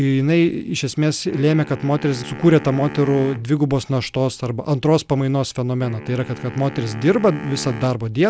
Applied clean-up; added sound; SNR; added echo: none; Wind instrument, woodwind instrument; 17 dB; none.